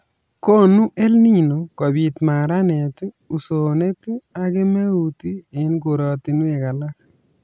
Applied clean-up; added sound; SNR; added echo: none; none; none; none.